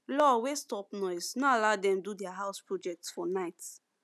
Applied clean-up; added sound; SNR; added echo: none; none; none; none.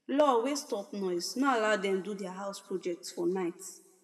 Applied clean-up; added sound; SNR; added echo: none; none; none; reverberation time 1.3 s.